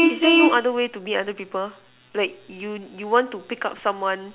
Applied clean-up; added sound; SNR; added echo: none; Vehicle horn, car horn, honking; 0 dB; none.